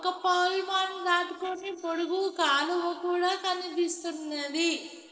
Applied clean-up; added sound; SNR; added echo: neural separator model SepFormer DNS4.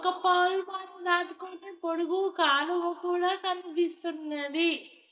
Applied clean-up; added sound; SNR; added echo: neural mask model DeepFilterNet 3.